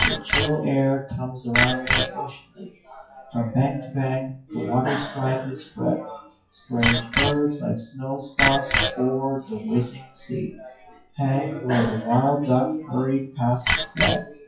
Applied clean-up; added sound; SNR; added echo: classical method WPE with log-MMSE.